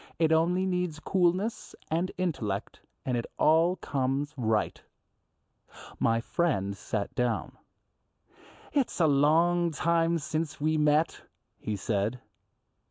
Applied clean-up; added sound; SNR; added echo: none; none; none; none.